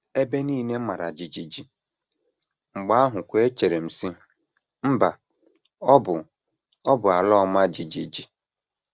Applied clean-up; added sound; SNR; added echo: none; none; none; none.